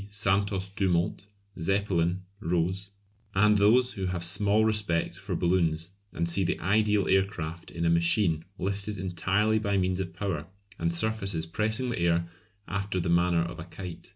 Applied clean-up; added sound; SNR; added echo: none; none; none; none.